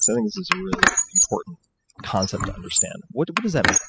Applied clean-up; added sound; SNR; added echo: classical method spectral subtraction.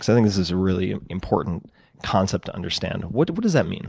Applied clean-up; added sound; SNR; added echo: none; none; none; none.